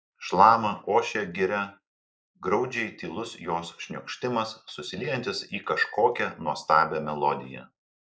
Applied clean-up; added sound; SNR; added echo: neural mask model Resemble Enhance denoiser.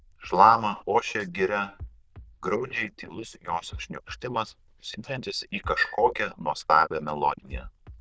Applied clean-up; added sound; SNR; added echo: neural diffusion model UNIVERSE++.